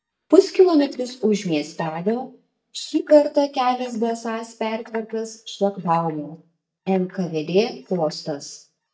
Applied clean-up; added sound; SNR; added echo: neural mask model DeepFilterNet 3.